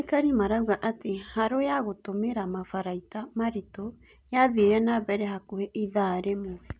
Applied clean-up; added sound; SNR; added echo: none; none; none; none.